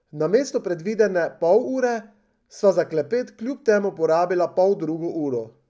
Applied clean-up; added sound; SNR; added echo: none; none; none; none.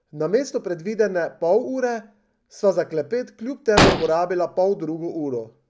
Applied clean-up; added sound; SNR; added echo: none; Explosion; -3 dB; none.